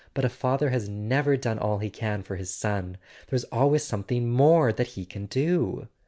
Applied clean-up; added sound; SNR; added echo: none; none; none; none.